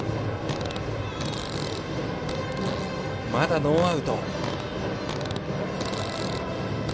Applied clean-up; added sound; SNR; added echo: none; Fart; 12 dB; reverberation time 0.3 s.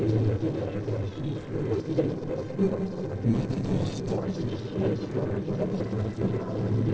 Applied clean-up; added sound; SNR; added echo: neural separator model SepFormer DNS4.